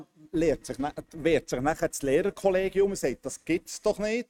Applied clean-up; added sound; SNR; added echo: neural mask model RNNoise.